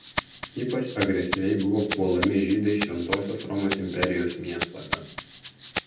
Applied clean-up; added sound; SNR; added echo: none; Rattle (instrument); 1 dB; reverberation time 0.6 s.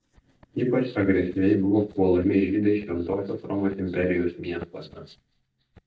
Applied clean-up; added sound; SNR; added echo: neural mask model DeepFilterNet 3.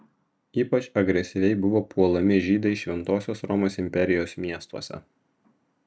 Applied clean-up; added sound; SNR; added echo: none; none; none; none.